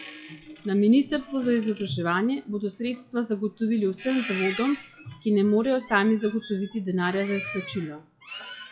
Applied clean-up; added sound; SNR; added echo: classical method WPE with log-MMSE.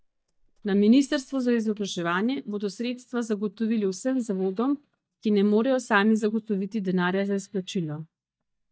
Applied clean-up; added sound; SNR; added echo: neural mask model DeepFilterNet 3.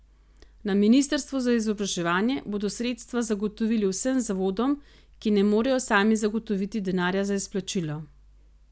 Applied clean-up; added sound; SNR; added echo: none; none; none; none.